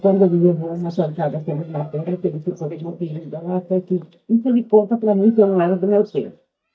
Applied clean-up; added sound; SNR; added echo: neural mask model DeepFilterNet 3.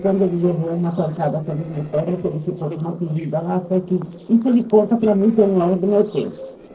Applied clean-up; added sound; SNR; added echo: neural separator model SepFormer DNS4.